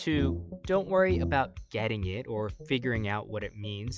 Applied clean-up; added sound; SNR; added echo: classical method log-MMSE.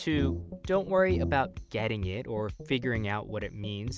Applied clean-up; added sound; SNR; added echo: none; Brass instrument; 4 dB; none.